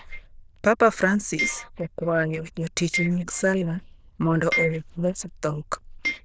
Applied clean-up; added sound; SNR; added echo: neural diffusion model UNIVERSE++.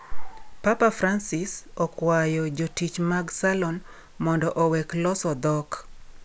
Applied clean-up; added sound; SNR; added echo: none; none; none; none.